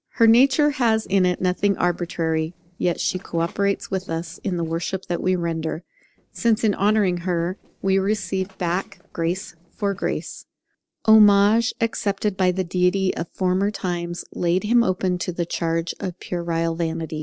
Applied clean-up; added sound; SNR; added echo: neural separator model SepFormer DNS4.